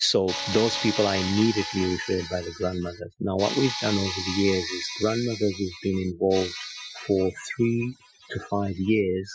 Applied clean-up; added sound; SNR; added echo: classical method Wiener filter.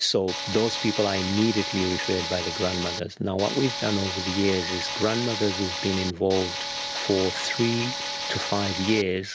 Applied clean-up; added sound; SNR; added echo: none; Tools; 5 dB; none.